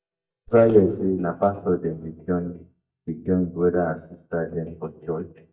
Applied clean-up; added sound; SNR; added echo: neural mask model DeepFilterNet 3.